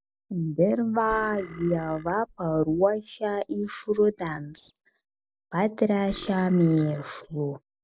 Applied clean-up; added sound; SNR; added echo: none; Burping, eructation; 18 dB; none.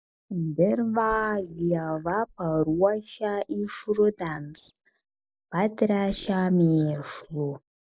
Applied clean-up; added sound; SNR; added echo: neural mask model Resemble Enhance denoiser.